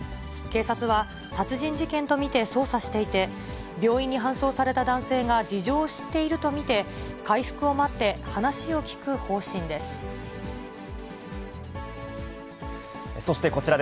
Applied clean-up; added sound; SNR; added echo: none; none; none; none.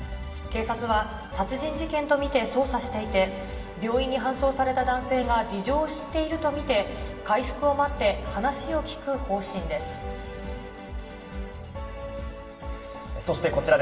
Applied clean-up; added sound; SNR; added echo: none; none; none; reverberation time 1.8 s.